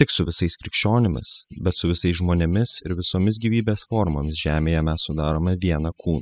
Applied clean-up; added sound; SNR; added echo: classical method spectral subtraction.